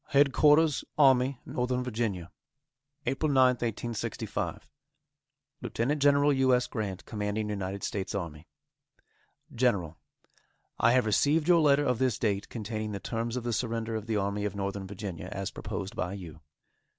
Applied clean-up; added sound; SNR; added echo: none; none; none; none.